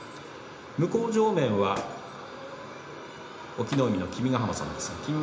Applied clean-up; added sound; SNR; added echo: none; Shatter; 20 dB; reverberation time 0.8 s.